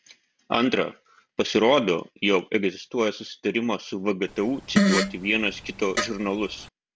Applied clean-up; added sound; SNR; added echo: none; Fart; 1 dB; none.